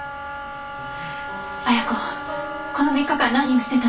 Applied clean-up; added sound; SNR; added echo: none; Wind instrument, woodwind instrument; 9 dB; reverberation time 0.2 s.